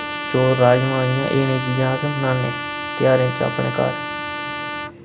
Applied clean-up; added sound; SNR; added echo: none; Trumpet; 7 dB; none.